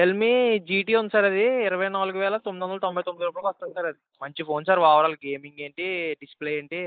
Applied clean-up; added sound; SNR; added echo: neural mask model Resemble Enhance denoiser.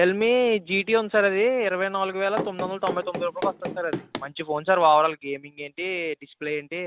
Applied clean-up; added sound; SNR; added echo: none; Run; 8 dB; none.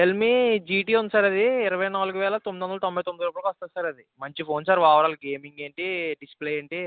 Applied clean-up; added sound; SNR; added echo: none; none; none; none.